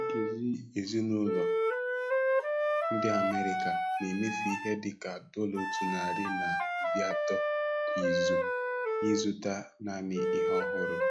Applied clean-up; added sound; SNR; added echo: classical method log-MMSE.